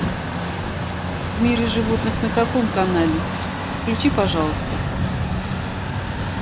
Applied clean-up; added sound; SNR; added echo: none; Truck; 0 dB; none.